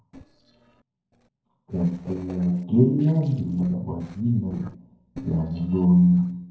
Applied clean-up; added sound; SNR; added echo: neural separator model SepFormer DNS4.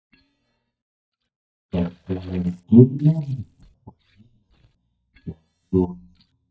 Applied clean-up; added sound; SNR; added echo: neural mask model DeepFilterNet 3.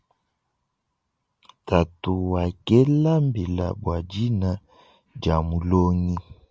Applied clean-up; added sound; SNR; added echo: none; none; none; none.